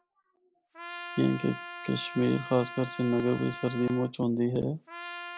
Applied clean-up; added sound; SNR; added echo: none; Trumpet; 13 dB; none.